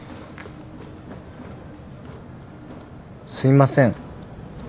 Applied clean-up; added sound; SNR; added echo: none; Crowd; 19 dB; none.